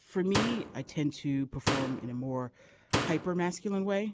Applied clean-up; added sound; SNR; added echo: none; Slam; 3 dB; none.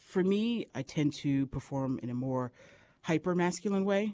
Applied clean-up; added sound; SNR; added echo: none; none; none; none.